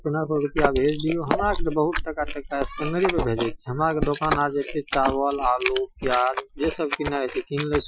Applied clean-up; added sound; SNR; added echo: classical method Wiener filter.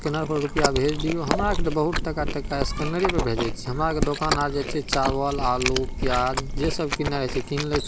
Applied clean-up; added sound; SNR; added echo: none; Chewing, mastication; 2 dB; none.